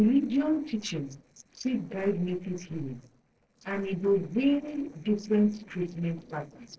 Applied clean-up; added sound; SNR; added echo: neural separator model SepFormer DNS4.